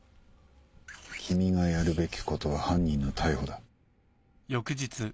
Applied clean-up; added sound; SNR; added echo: none; none; none; none.